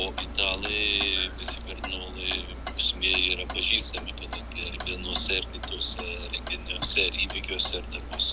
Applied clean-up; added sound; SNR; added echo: none; Clock; 7 dB; none.